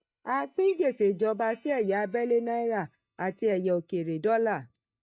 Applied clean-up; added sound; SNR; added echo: neural mask model DeepFilterNet 3.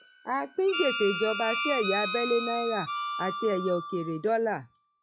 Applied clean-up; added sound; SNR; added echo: classical method log-MMSE.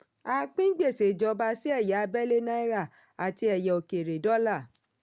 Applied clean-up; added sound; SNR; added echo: none; none; none; none.